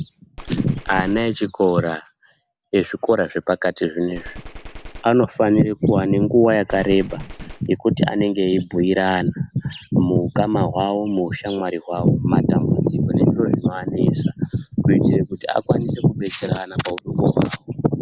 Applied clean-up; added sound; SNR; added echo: none; Gunshot, gunfire; 18 dB; none.